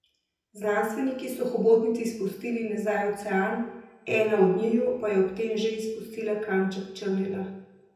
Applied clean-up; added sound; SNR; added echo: none; none; none; reverberation time 0.8 s.